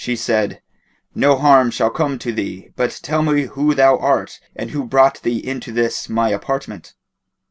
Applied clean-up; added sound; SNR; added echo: none; none; none; none.